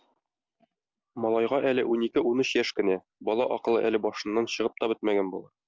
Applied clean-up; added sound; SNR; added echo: none; none; none; none.